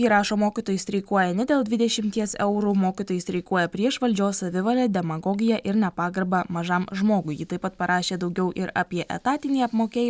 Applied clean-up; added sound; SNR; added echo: none; none; none; none.